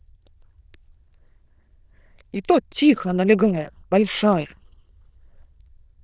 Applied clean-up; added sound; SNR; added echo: neural diffusion model UNIVERSE++.